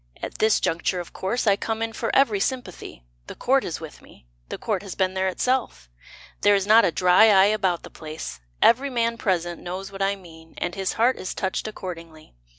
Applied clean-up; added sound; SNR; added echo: none; none; none; none.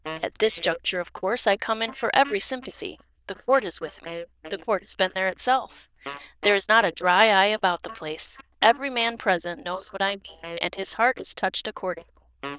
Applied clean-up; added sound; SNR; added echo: neural diffusion model UNIVERSE++.